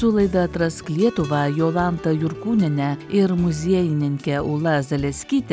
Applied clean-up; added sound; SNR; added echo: none; none; none; none.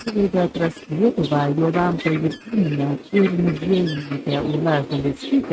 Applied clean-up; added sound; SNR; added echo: neural mask model RNNoise.